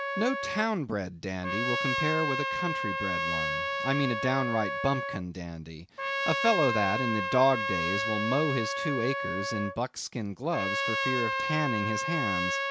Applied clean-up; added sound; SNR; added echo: none; Trumpet; 1 dB; none.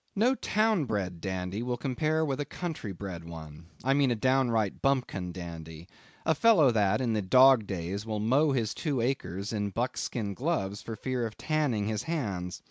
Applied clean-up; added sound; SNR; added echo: none; none; none; none.